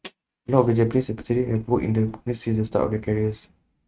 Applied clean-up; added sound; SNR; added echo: neural mask model RNNoise.